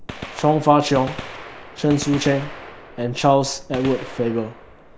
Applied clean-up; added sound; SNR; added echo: none; Gunshot, gunfire; 14 dB; none.